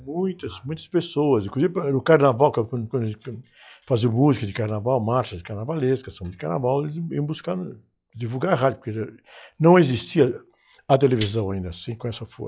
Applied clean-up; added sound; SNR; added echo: classical method log-MMSE.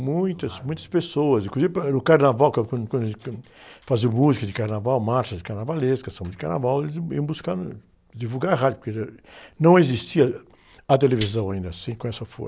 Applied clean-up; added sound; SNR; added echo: none; Tambourine; 19 dB; none.